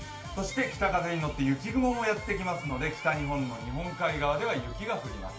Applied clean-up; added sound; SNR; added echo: none; none; none; reverberation time 0.3 s.